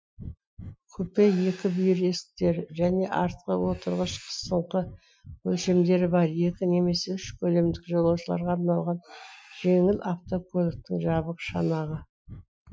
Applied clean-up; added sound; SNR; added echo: classical method Wiener filter.